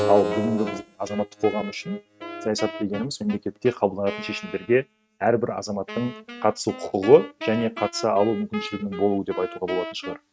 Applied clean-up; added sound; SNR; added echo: neural mask model RNNoise.